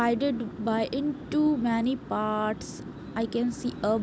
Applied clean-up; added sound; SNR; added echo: none; none; none; none.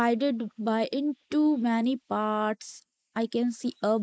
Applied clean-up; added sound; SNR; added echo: neural mask model Resemble Enhance denoiser.